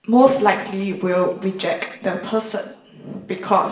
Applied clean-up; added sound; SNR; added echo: none; none; none; reverberation time 0.7 s.